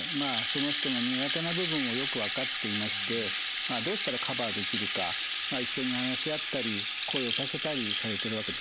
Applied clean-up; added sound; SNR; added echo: none; Rattle (instrument); -2 dB; none.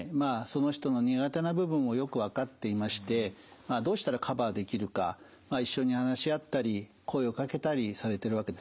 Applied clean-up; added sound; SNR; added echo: none; none; none; none.